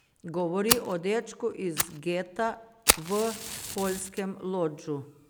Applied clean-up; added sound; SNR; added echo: none; Fire; 2 dB; none.